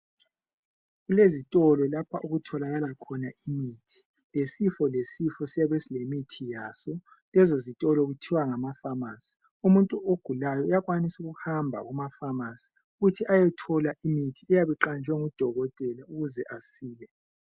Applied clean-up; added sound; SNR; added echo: none; none; none; none.